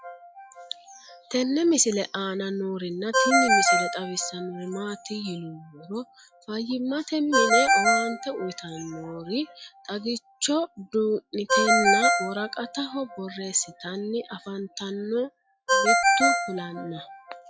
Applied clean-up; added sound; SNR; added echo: classical method log-MMSE.